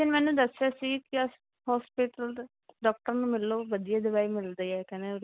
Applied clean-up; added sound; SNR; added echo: none; none; none; none.